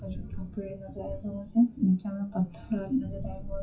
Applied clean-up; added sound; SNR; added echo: classical method WPE with log-MMSE.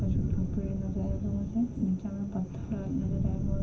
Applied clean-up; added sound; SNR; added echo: none; Thunder; -1 dB; reverberation time 0.3 s.